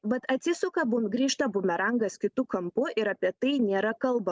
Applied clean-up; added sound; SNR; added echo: none; none; none; none.